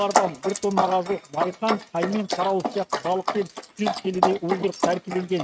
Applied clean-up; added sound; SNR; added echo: neural mask model RNNoise.